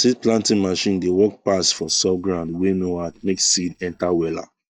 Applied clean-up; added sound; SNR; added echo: neural mask model DeepFilterNet 3.